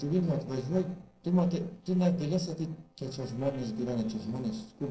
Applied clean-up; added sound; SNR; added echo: neural separator model SepFormer DNS4.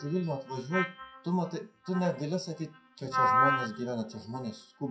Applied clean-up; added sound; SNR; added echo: classical method WPE with log-MMSE.